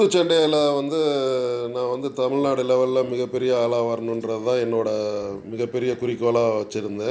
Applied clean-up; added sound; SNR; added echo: none; none; none; none.